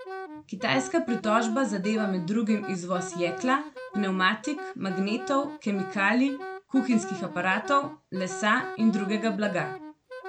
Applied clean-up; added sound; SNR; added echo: none; Wind instrument, woodwind instrument; 11 dB; none.